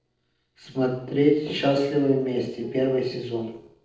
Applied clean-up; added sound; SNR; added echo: neural separator model SepFormer DNS4.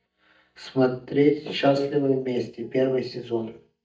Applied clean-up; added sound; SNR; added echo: neural mask model DeepFilterNet 3.